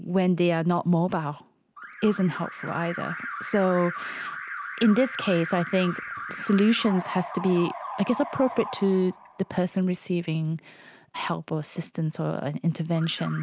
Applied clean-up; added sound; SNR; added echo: none; Alarm; 12 dB; none.